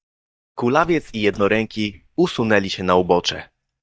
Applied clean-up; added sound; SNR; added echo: neural mask model DeepFilterNet 3.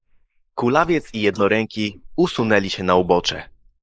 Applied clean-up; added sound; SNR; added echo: neural mask model Resemble Enhance denoiser.